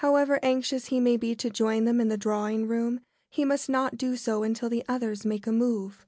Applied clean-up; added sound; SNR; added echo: none; none; none; none.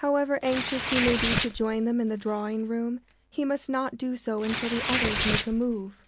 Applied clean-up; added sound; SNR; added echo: none; Tearing; 3 dB; none.